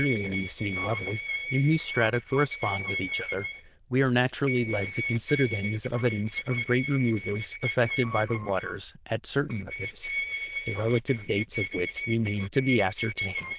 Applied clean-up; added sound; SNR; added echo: neural diffusion model UNIVERSE++.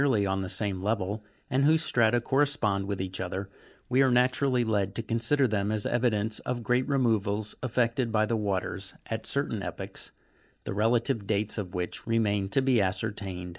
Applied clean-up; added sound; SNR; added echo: neural mask model Resemble Enhance denoiser.